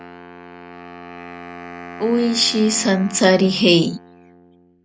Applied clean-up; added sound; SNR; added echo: none; Wind instrument, woodwind instrument; 16 dB; none.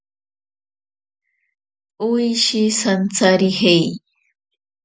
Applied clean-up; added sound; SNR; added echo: none; none; none; none.